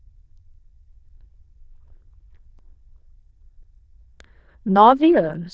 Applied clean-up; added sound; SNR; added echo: neural diffusion model UNIVERSE++.